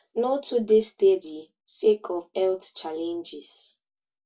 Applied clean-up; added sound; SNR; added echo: none; none; none; reverberation time 0.1 s.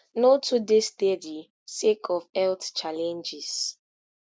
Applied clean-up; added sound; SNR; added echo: none; none; none; none.